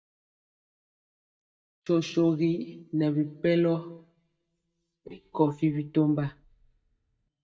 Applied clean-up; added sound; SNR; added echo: neural mask model DeepFilterNet 3.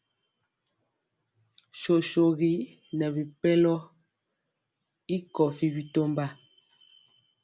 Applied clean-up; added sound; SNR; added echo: none; none; none; none.